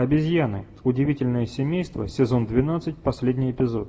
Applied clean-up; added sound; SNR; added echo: none; none; none; reverberation time 1.2 s.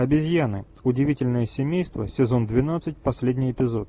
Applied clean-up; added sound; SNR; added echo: none; none; none; none.